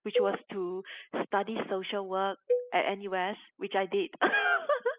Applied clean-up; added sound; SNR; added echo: classical method spectral subtraction.